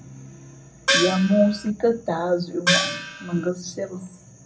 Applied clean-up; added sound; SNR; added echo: none; Gong; 0 dB; reverberation time 0.4 s.